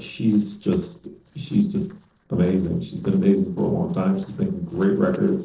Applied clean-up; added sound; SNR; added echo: neural separator model SepFormer DNS4.